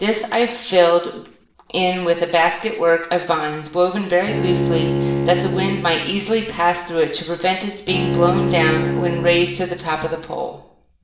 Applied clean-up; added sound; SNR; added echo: none; Bowed string instrument; 3 dB; reverberation time 0.7 s.